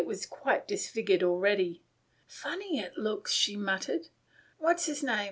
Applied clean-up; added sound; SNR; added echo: none; none; none; none.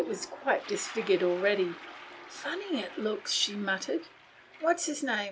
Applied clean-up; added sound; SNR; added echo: none; Toilet flush; 16 dB; none.